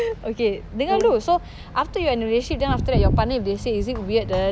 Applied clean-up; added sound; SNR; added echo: none; Brass instrument; 12 dB; none.